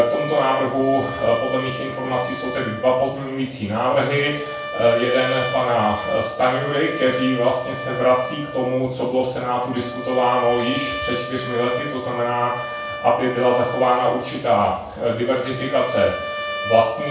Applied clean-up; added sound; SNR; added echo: none; Trumpet; 10 dB; reverberation time 0.6 s.